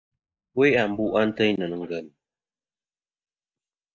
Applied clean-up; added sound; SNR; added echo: neural mask model DeepFilterNet 3.